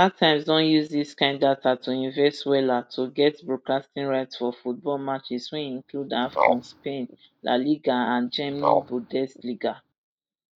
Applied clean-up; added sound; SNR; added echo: neural mask model DeepFilterNet 3.